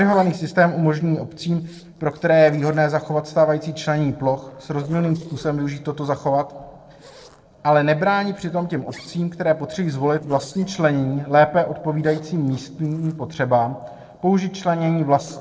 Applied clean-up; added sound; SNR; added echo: neural separator model SepFormer DNS4.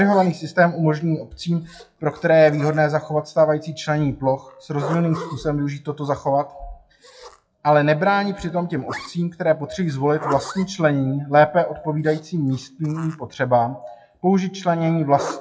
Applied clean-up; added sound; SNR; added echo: classical method WPE with log-MMSE.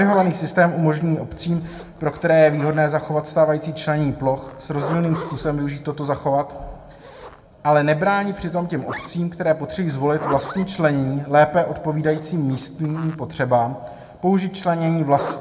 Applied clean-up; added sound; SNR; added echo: none; Zipper (clothing); 17 dB; reverberation time 0.7 s.